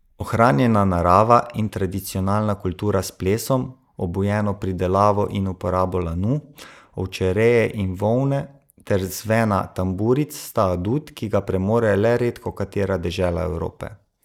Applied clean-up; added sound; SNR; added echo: neural mask model Resemble Enhance denoiser.